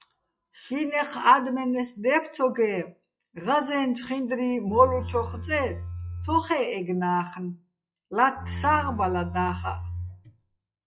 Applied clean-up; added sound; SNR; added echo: classical method log-MMSE.